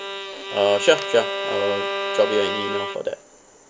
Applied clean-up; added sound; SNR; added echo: none; Bowed string instrument; 5 dB; none.